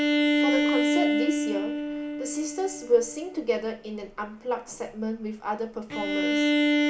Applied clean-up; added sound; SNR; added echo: none; Bowed string instrument; -4 dB; none.